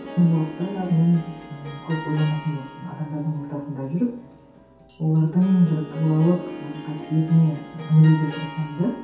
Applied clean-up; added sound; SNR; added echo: none; Harp; 16 dB; reverberation time 0.6 s.